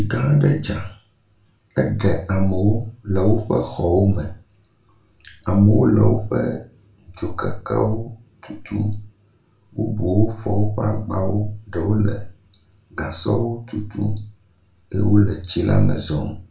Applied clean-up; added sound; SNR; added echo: none; none; none; reverberation time 0.3 s.